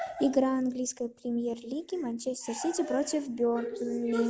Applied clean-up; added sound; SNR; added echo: none; none; none; none.